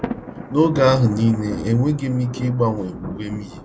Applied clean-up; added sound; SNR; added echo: none; Thunder; 11 dB; none.